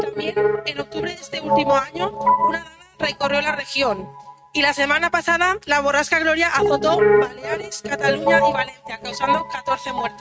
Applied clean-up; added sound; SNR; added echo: neural mask model RNNoise.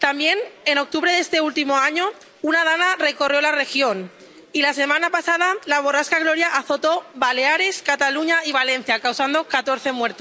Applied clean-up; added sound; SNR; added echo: none; none; none; none.